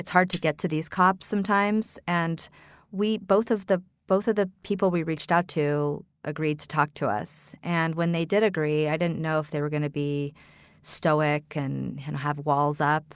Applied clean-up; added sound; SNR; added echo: neural mask model DeepFilterNet 3.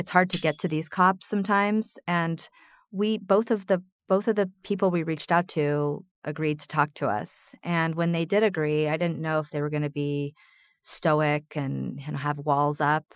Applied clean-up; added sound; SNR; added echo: classical method Wiener filter.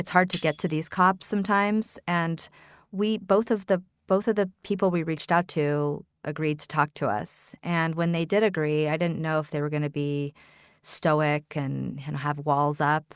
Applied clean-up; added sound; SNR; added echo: neural mask model RNNoise.